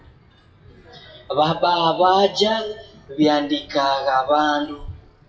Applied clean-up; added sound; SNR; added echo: classical method WPE with log-MMSE.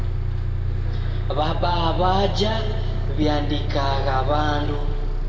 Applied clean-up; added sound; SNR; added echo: none; Bus; -3 dB; reverberation time 2.0 s.